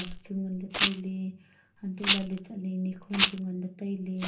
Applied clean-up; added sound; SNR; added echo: none; Rattle; -3 dB; reverberation time 0.3 s.